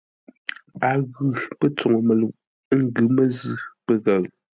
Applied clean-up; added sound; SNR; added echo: none; none; none; none.